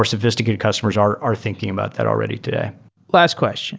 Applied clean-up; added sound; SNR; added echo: none; none; none; none.